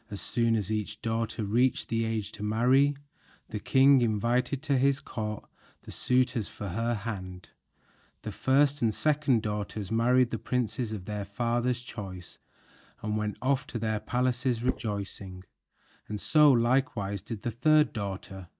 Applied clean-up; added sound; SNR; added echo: neural mask model DeepFilterNet 3.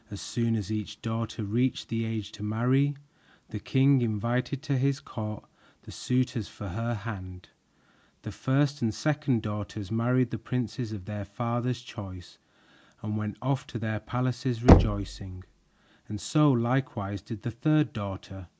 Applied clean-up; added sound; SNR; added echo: none; Knock; -2 dB; none.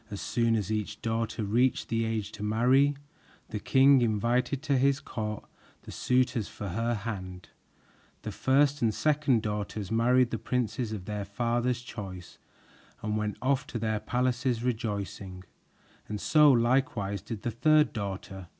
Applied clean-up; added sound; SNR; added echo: none; none; none; none.